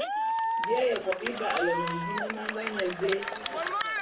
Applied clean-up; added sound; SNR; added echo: none; Cheering; -1 dB; reverberation time 0.3 s.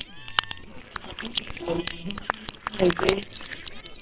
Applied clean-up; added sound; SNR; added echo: neural separator model SepFormer WHAMR!.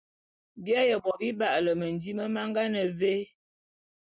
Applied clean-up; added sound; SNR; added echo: none; none; none; none.